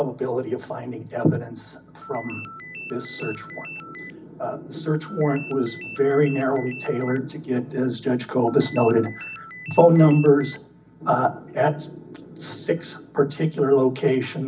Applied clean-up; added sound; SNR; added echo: none; Ringtone; 16 dB; reverberation time 0.4 s.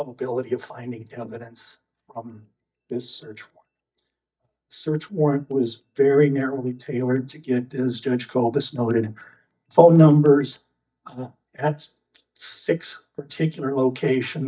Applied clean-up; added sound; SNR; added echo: neural mask model DeepFilterNet 3.